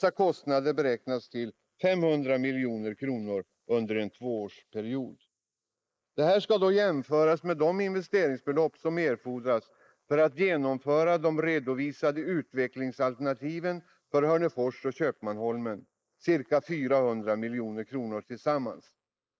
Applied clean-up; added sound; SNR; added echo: neural mask model Resemble Enhance denoiser.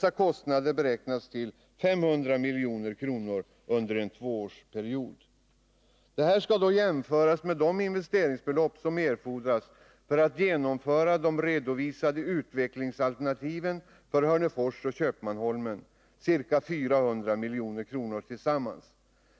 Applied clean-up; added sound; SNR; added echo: none; none; none; none.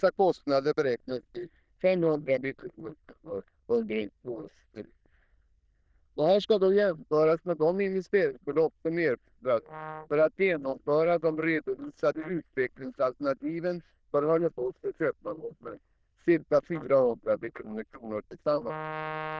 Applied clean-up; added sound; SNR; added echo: neural diffusion model UNIVERSE++.